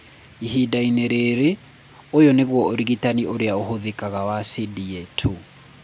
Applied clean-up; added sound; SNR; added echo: none; none; none; none.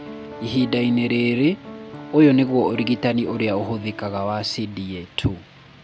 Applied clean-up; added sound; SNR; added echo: none; Piano; 16 dB; none.